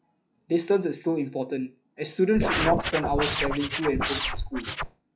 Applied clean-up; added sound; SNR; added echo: classical method log-MMSE.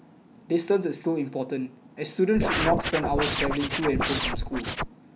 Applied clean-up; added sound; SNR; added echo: none; Scratching (performance technique); 0 dB; none.